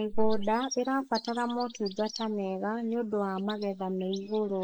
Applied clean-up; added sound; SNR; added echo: neural mask model Resemble Enhance denoiser.